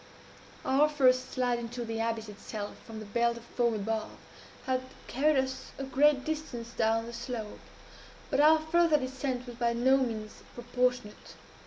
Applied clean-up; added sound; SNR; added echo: none; none; none; none.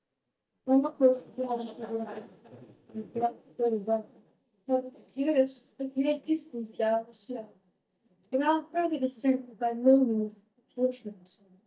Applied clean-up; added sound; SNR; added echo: neural mask model DeepFilterNet 3.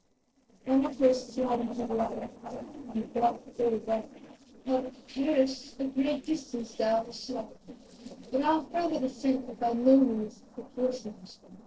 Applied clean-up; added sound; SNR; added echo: neural separator model SepFormer DNS4.